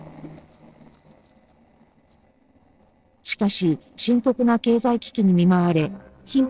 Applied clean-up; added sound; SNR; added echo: neural separator model SepFormer DNS4.